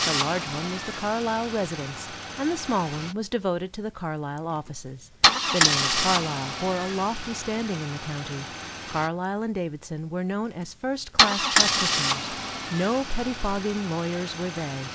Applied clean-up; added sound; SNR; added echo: none; Idling / Engine starting / Car; 0 dB; none.